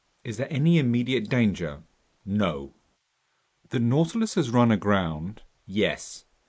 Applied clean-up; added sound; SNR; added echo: neural mask model Resemble Enhance denoiser.